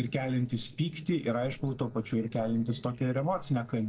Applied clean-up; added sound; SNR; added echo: neural separator model SepFormer DNS4.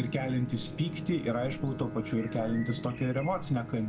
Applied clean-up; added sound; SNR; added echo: none; Chirp, tweet + Bowed string instrument; 8 dB; none.